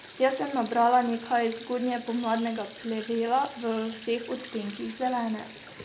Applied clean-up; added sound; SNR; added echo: none; Sink (filling or washing); 18 dB; none.